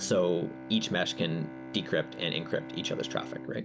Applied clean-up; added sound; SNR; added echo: none; Bowed string instrument; 11 dB; none.